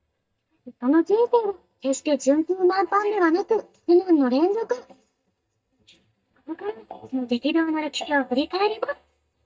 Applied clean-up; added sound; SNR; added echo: neural mask model DeepFilterNet 3.